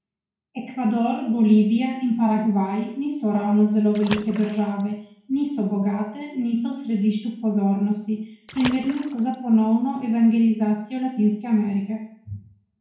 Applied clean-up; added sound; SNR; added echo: none; Water / Splash, splatter; 16 dB; reverberation time 0.6 s.